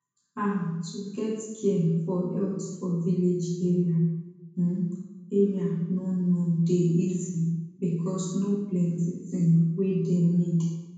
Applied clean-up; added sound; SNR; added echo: none; none; none; reverberation time 1.1 s.